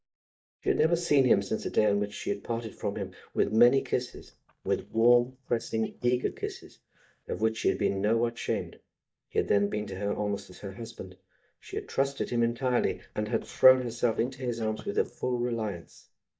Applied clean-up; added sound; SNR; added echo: neural mask model DeepFilterNet 3.